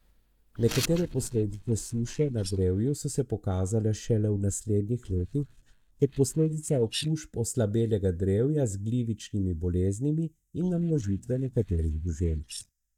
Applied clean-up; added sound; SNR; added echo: neural mask model DeepFilterNet 3.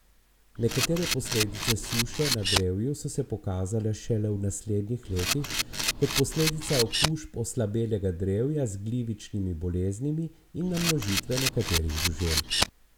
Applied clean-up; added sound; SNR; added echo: none; Camera; 0 dB; none.